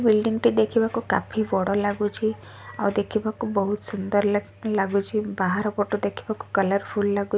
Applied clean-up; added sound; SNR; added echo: none; none; none; none.